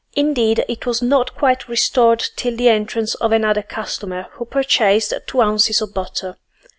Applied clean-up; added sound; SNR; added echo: none; none; none; none.